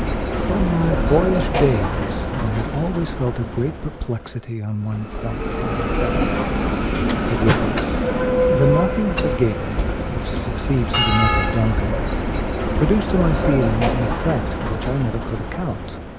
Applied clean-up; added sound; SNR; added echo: none; Bell; -2 dB; none.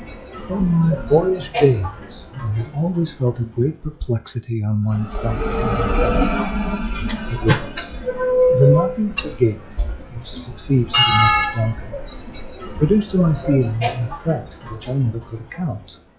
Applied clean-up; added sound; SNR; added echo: classical method log-MMSE.